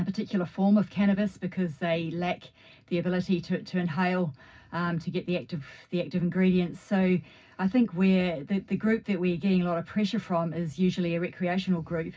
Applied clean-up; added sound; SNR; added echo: none; none; none; reverberation time 0.4 s.